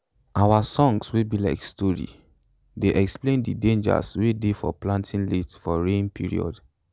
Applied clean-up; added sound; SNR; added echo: none; none; none; none.